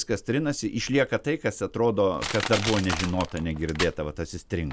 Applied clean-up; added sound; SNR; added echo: none; Crushing; 10 dB; none.